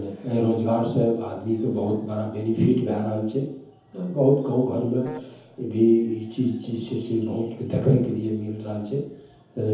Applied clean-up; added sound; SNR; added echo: none; Wind instrument, woodwind instrument; 18 dB; reverberation time 0.7 s.